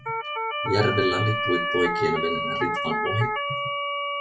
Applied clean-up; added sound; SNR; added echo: classical method WPE with log-MMSE.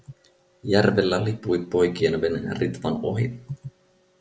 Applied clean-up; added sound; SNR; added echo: none; none; none; none.